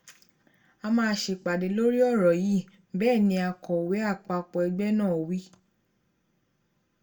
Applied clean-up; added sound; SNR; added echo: none; none; none; reverberation time 0.2 s.